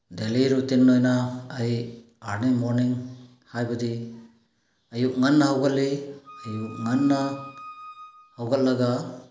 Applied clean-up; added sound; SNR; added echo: none; Wind instrument, woodwind instrument; 18 dB; none.